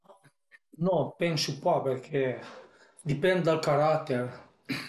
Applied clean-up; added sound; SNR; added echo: none; none; none; none.